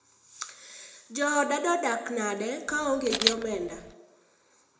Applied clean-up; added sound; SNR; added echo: none; Camera; 2 dB; reverberation time 0.6 s.